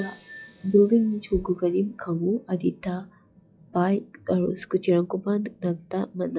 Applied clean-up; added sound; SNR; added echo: classical method log-MMSE.